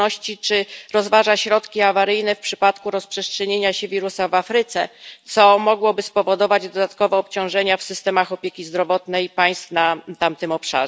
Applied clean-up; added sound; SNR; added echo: none; none; none; none.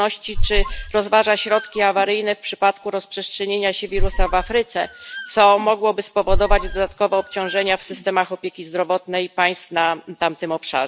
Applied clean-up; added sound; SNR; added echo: none; Squeak; 3 dB; none.